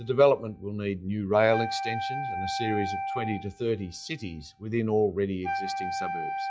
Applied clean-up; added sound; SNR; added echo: classical method log-MMSE.